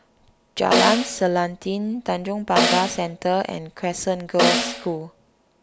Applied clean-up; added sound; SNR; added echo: none; Snare drum; 0 dB; none.